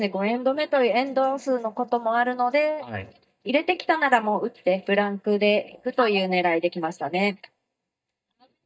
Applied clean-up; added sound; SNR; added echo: neural mask model DeepFilterNet 3.